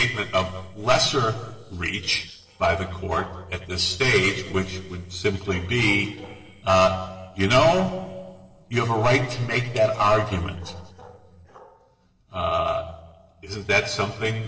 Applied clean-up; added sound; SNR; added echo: neural separator model SepFormer DNS4.